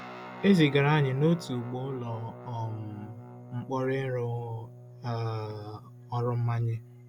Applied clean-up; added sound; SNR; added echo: none; Guitar; 16 dB; none.